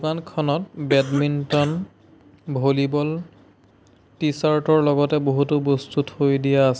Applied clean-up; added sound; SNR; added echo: none; Cough; 11 dB; none.